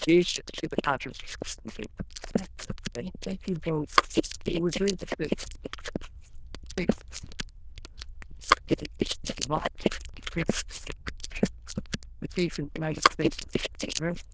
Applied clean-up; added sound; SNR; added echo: neural diffusion model UNIVERSE++.